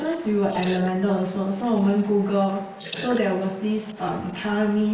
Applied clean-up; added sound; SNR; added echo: neural mask model Resemble Enhance denoiser.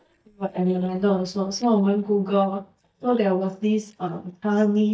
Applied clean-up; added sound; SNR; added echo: neural mask model DeepFilterNet 3.